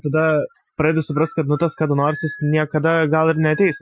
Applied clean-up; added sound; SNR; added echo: classical method Wiener filter.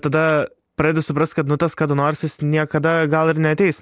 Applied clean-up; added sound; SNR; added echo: none; none; none; none.